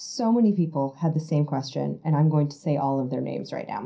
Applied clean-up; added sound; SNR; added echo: none; none; none; reverberation time 0.3 s.